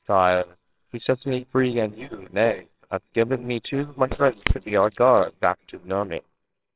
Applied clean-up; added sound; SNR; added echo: neural separator model SepFormer WHAMR!.